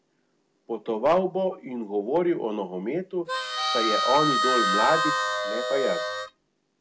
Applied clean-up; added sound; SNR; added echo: none; Harmonica; -2 dB; none.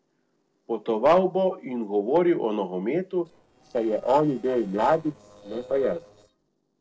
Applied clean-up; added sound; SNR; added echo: neural separator model SepFormer DNS4.